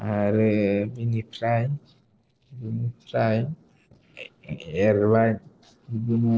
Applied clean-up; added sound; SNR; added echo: neural separator model SepFormer DNS4.